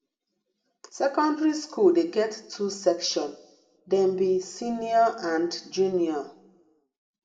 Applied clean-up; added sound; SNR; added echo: none; none; none; reverberation time 0.7 s.